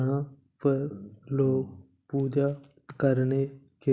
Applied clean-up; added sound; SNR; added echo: none; none; none; none.